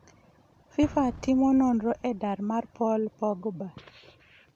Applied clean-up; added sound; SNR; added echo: none; Explosion; 19 dB; none.